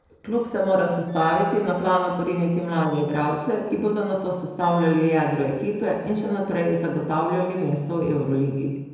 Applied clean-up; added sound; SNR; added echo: neural separator model SepFormer DNS4.